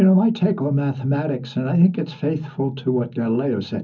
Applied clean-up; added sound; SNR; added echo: none; none; none; reverberation time 0.4 s.